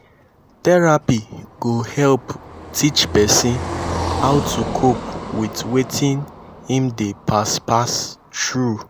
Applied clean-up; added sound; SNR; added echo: none; Car passing by; 10 dB; none.